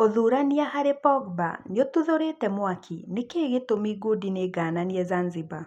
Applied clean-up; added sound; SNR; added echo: none; none; none; none.